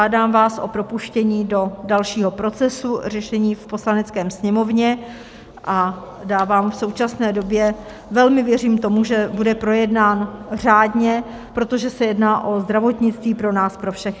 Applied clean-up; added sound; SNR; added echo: none; none; none; none.